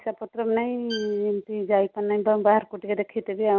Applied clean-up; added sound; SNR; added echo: none; Bowed string instrument; 18 dB; none.